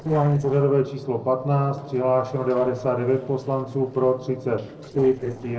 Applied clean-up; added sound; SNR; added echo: neural separator model SepFormer DNS4.